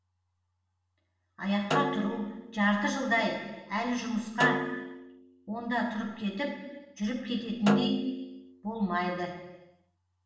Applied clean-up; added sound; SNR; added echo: none; Snare drum; 6 dB; reverberation time 1.1 s.